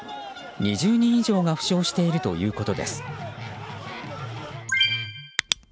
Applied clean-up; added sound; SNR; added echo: none; Guitar; 13 dB; none.